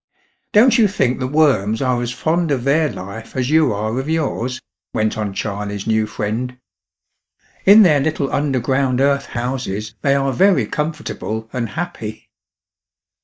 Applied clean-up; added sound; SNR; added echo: neural mask model DeepFilterNet 3.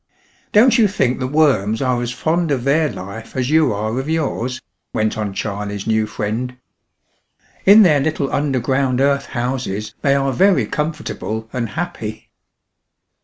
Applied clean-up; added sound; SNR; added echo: none; none; none; none.